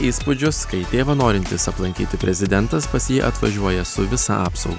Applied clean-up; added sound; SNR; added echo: none; none; none; none.